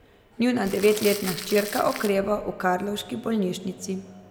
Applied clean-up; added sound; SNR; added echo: none; Crumpling, crinkling; 11 dB; none.